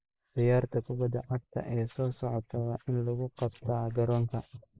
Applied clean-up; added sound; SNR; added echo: neural mask model Resemble Enhance denoiser.